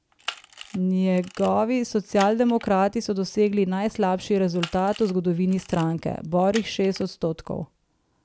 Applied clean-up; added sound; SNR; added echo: none; Camera; 17 dB; none.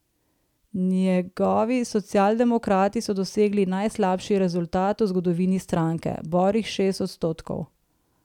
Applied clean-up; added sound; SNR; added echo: none; none; none; none.